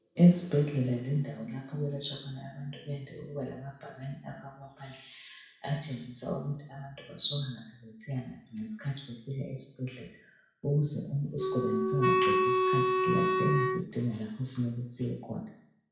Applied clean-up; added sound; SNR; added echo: none; Wind instrument, woodwind instrument; -3 dB; reverberation time 0.6 s.